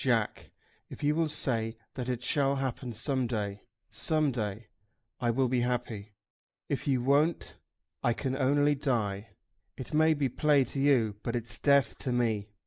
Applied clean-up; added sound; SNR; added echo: neural mask model Resemble Enhance denoiser.